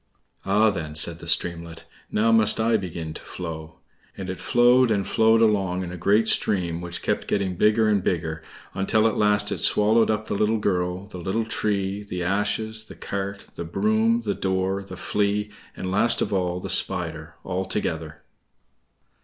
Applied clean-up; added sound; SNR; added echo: none; none; none; none.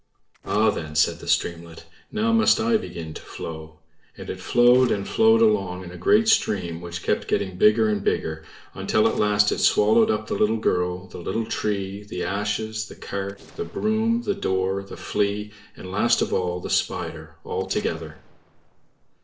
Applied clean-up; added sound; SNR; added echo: neural separator model SepFormer DNS4.